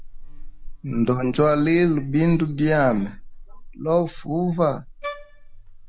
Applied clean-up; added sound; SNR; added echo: none; Wind instrument, woodwind instrument + Buzz; 13 dB; none.